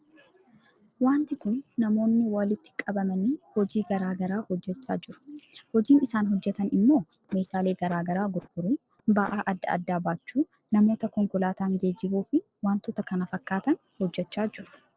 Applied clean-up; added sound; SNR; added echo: neural separator model SepFormer DNS4.